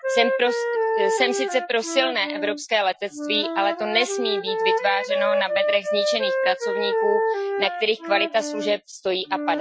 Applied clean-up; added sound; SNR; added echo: classical method Wiener filter.